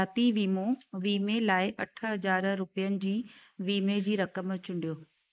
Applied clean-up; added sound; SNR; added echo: neural mask model Resemble Enhance denoiser.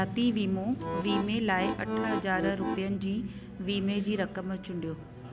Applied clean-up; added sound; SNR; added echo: none; Accordion; 2 dB; none.